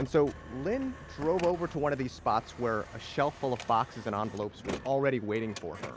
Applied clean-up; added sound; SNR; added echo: none; Printer; 15 dB; none.